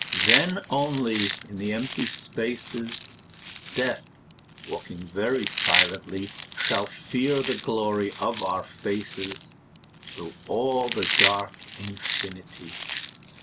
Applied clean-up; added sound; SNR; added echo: none; Chewing, mastication; 2 dB; none.